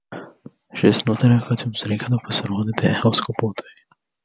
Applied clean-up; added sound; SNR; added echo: none; none; none; none.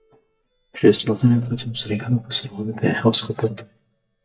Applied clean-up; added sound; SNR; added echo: neural mask model DeepFilterNet 3.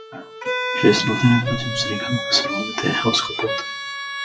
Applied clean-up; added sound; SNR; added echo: classical method WPE with log-MMSE.